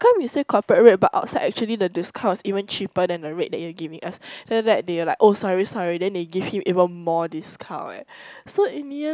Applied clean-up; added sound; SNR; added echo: none; none; none; none.